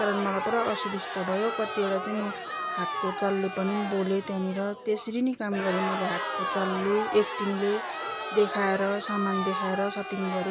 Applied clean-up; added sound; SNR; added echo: none; Crowd; 4 dB; none.